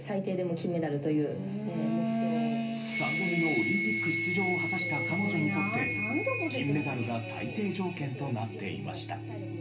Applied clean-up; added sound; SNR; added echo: none; Wind instrument, woodwind instrument; 6 dB; reverberation time 0.3 s.